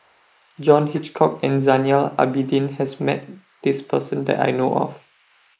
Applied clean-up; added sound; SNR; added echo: neural mask model Resemble Enhance denoiser.